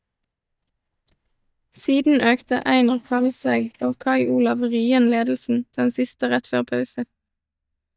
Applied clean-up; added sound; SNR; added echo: neural mask model DeepFilterNet 3.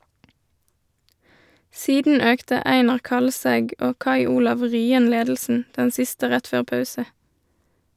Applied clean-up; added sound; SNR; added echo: none; none; none; none.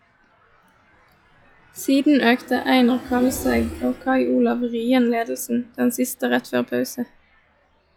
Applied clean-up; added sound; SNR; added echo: classical method log-MMSE.